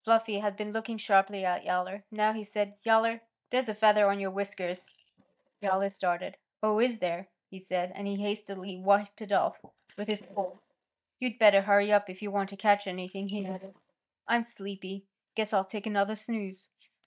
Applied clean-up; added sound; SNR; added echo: neural mask model DeepFilterNet 3.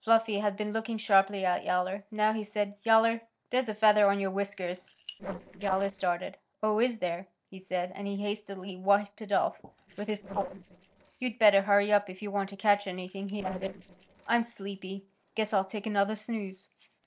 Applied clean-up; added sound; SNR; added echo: neural separator model SepFormer DNS4.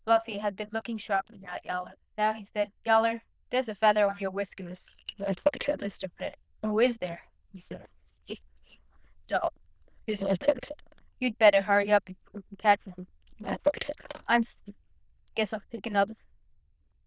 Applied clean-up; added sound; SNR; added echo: neural diffusion model UNIVERSE++.